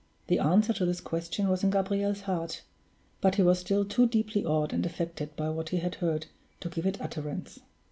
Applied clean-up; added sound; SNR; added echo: none; none; none; none.